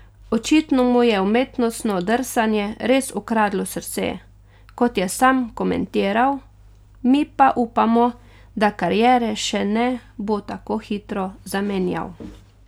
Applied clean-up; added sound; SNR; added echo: none; none; none; none.